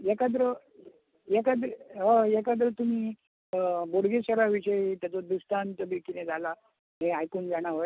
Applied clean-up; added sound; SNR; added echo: none; none; none; none.